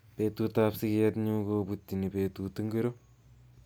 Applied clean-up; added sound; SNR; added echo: none; none; none; none.